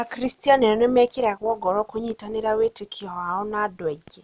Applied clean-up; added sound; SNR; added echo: none; none; none; none.